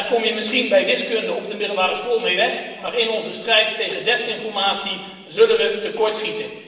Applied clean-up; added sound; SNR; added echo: none; none; none; reverberation time 1.1 s.